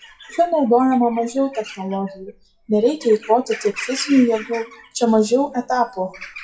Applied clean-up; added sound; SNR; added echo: classical method WPE with log-MMSE.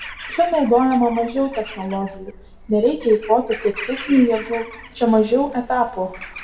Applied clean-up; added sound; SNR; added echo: none; Bird vocalization, bird call, bird song / Crow; 16 dB; reverberation time 0.6 s.